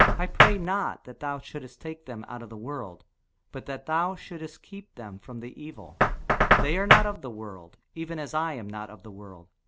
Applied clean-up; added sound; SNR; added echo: none; Knock; -5 dB; none.